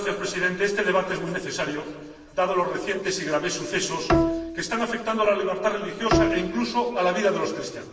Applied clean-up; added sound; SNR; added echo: none; Bowed string instrument; 1 dB; reverberation time 1.4 s.